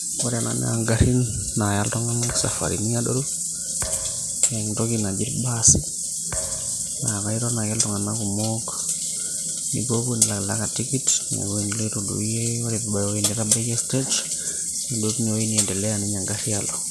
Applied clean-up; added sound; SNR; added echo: none; Thump, thud; 16 dB; none.